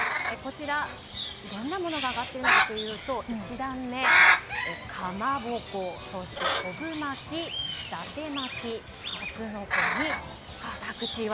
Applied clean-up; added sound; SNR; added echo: none; Bird; -5 dB; none.